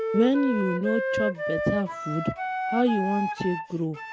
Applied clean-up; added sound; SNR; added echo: none; Wind instrument, woodwind instrument; 3 dB; none.